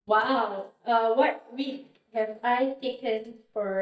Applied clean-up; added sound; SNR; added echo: neural mask model DeepFilterNet 3.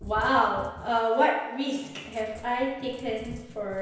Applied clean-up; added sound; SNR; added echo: none; Cat; 17 dB; reverberation time 0.9 s.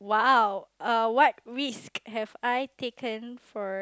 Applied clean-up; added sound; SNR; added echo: none; none; none; none.